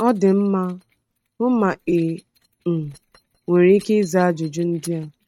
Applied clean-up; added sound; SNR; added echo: neural mask model RNNoise.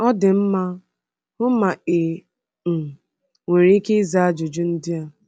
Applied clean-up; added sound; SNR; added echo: none; none; none; none.